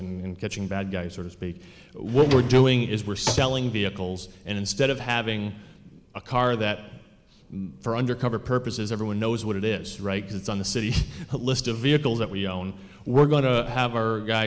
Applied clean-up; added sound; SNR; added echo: none; Drawer open or close; 7 dB; none.